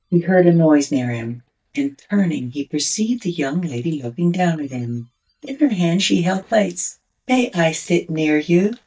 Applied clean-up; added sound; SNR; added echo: neural mask model DeepFilterNet 3.